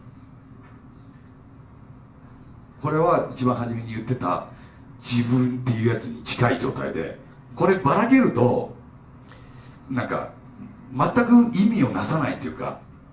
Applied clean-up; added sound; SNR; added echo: none; none; none; reverberation time 0.3 s.